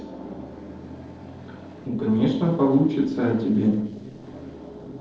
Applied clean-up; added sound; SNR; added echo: neural separator model SepFormer DNS4.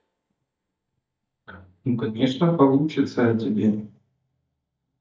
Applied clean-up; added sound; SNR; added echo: neural mask model DeepFilterNet 3.